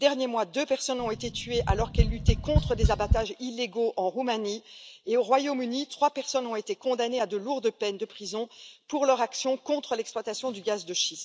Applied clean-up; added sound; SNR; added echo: none; Tap; -3 dB; none.